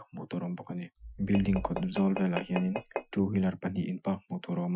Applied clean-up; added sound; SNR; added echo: classical method Wiener filter.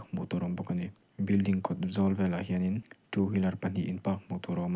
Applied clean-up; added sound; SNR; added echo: none; none; none; none.